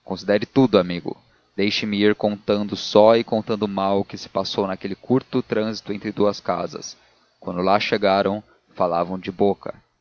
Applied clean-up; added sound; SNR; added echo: none; none; none; none.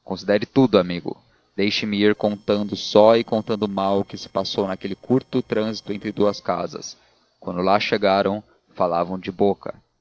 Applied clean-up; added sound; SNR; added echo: neural separator model SepFormer DNS4.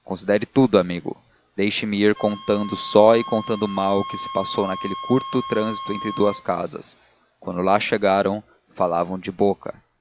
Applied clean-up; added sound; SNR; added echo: none; Wind instrument, woodwind instrument; 14 dB; none.